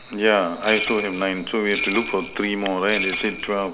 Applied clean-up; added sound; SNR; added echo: none; Bell; 7 dB; none.